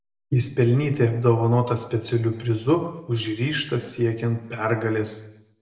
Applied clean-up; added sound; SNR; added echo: none; none; none; reverberation time 0.7 s.